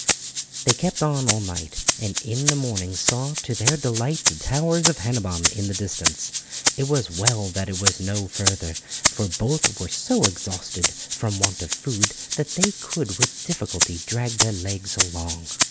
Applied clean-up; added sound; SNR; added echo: none; Rattle (instrument); -1 dB; none.